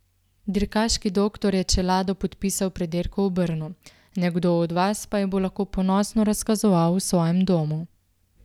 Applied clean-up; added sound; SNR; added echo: none; none; none; none.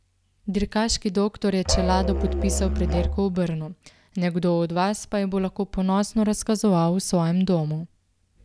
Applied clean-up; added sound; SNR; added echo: none; Musical instrument; 2 dB; none.